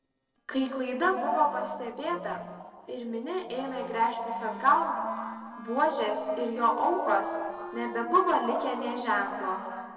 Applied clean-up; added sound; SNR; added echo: neural separator model SepFormer DNS4.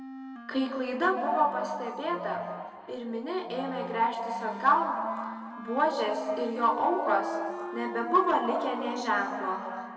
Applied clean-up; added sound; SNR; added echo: none; Wind instrument, woodwind instrument; 13 dB; reverberation time 2.2 s.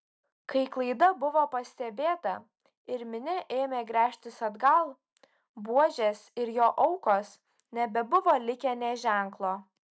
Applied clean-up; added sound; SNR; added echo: none; none; none; none.